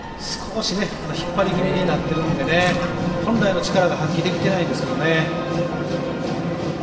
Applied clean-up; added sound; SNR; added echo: none; Liquid; 13 dB; reverberation time 2.9 s.